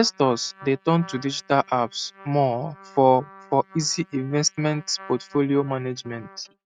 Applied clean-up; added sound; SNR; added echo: neural mask model RNNoise.